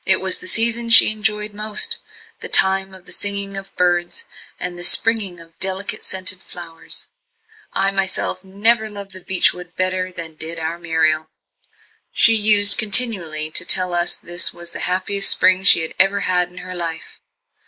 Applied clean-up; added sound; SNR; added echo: neural mask model Resemble Enhance denoiser.